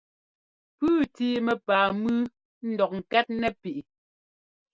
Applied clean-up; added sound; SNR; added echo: none; none; none; none.